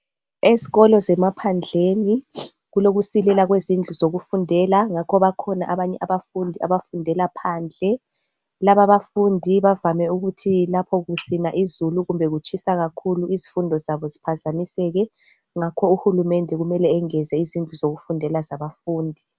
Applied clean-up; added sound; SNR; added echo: none; none; none; none.